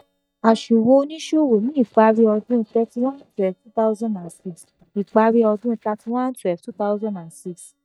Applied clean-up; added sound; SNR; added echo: neural mask model DeepFilterNet 3.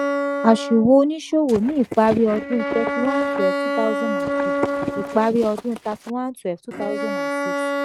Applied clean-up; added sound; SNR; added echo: neural mask model RNNoise.